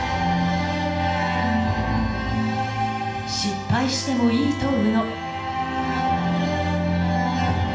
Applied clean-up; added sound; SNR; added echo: none; Bowed string instrument; 18 dB; reverberation time 0.7 s.